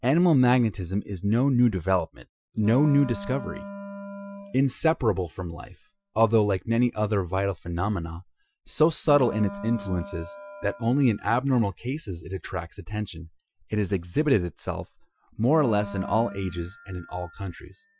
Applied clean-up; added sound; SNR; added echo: classical method Wiener filter.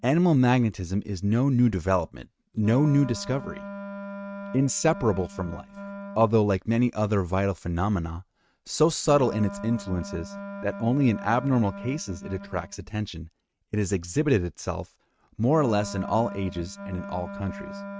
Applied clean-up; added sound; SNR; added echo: neural mask model RNNoise.